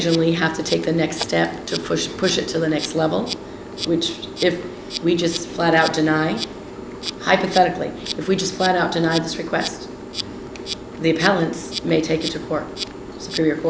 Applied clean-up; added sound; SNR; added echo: none; Insect; 10 dB; none.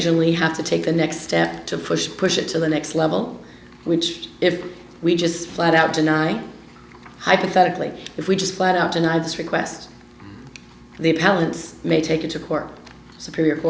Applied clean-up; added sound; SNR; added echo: none; none; none; none.